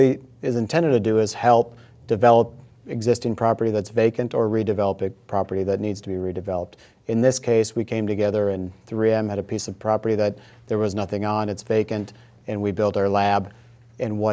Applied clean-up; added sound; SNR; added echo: none; none; none; none.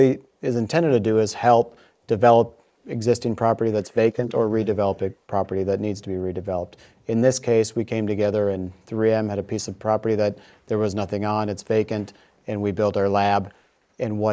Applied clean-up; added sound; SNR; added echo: neural mask model Resemble Enhance denoiser.